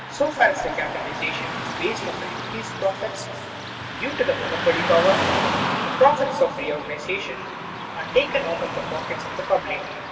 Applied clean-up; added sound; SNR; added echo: none; Car passing by / Traffic noise, roadway noise; 4 dB; reverberation time 2.4 s.